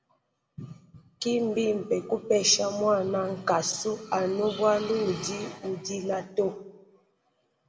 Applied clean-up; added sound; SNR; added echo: none; none; none; reverberation time 0.8 s.